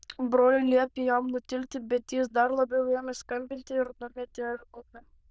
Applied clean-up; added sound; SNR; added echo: neural diffusion model UNIVERSE++.